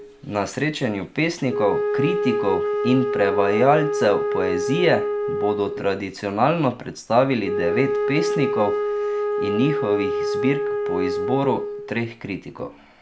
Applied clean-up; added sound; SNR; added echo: none; Wind instrument, woodwind instrument; 2 dB; none.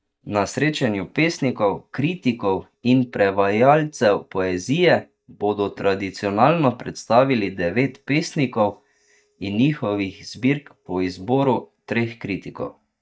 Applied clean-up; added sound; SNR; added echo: neural mask model DeepFilterNet 3.